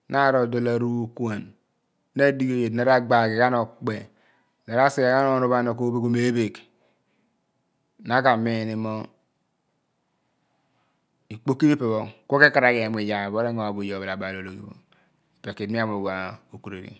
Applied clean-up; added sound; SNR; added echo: none; none; none; none.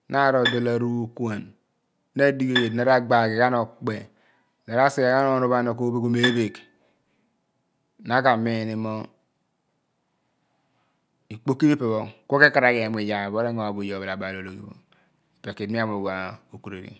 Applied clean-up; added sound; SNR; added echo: none; Bowed string instrument; 7 dB; none.